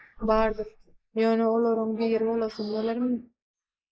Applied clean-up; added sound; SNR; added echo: neural mask model Resemble Enhance denoiser.